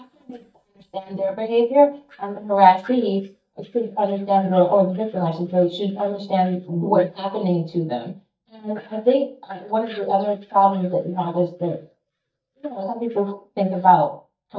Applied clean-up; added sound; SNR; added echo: neural mask model DeepFilterNet 3.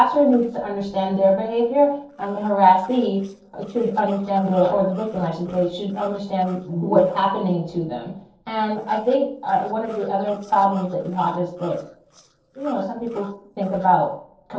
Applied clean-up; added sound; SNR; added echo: neural separator model SepFormer DNS4.